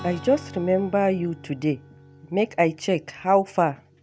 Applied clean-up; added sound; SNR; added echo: none; Strum; 19 dB; none.